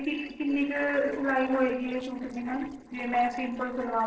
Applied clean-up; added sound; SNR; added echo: neural separator model SepFormer DNS4.